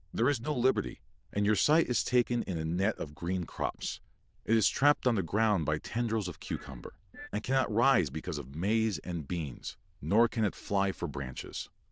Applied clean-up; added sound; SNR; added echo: neural diffusion model UNIVERSE++.